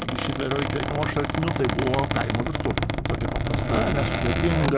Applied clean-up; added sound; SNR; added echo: none; Squeak; -2 dB; none.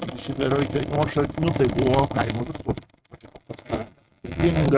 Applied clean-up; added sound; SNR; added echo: neural mask model RNNoise.